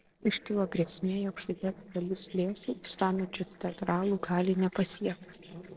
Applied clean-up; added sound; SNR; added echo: neural separator model SepFormer DNS4.